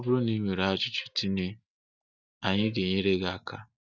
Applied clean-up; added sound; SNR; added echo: neural mask model DeepFilterNet 3.